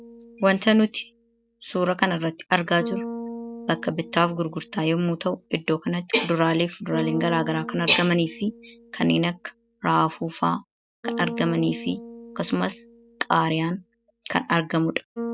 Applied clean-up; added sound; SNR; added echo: none; Bass guitar; 13 dB; none.